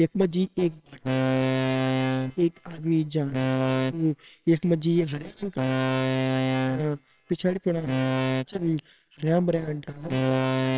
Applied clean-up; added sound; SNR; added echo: neural separator model SepFormer WHAMR!.